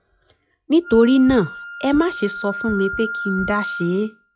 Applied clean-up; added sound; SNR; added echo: classical method log-MMSE.